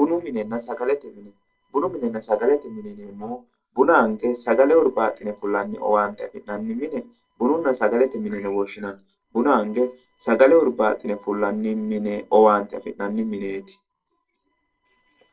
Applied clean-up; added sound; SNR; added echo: neural separator model SepFormer DNS4.